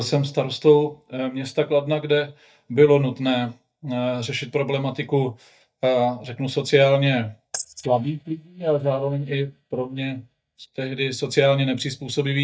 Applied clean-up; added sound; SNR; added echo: neural mask model DeepFilterNet 3.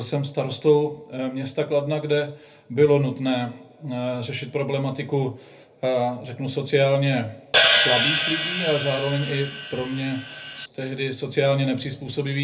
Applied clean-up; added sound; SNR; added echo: none; Hi-hat; -4 dB; reverberation time 0.3 s.